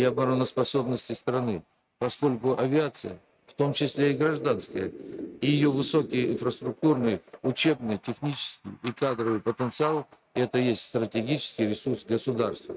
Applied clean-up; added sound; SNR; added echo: neural mask model RNNoise.